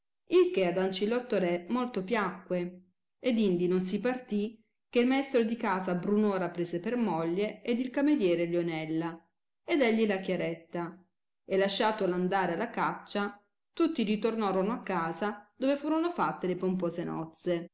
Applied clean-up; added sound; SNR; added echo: none; none; none; none.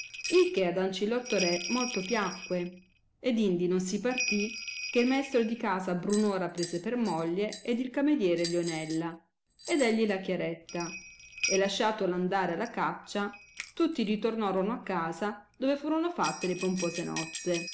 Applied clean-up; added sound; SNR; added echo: none; Bell; 11 dB; none.